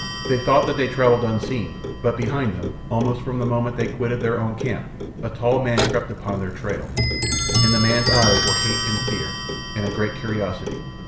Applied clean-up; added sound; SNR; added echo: none; Clock; 2 dB; reverberation time 1.0 s.